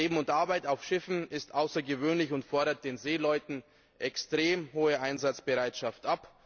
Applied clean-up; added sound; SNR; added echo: none; none; none; none.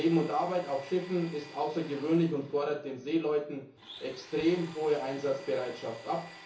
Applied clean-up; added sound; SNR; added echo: none; Domestic sounds, home sounds; 19 dB; reverberation time 0.7 s.